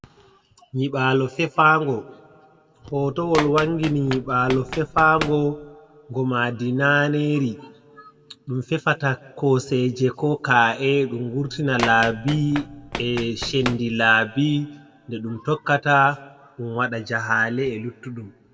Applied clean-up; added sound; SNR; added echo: none; Run; 11 dB; reverberation time 0.9 s.